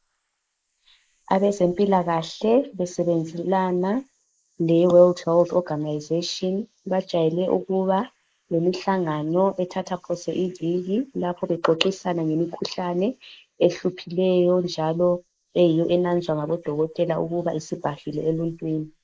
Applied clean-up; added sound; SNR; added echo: neural mask model Resemble Enhance denoiser.